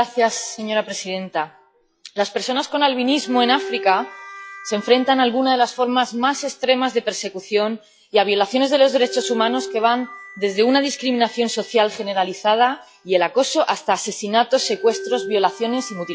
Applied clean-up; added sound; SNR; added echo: classical method log-MMSE.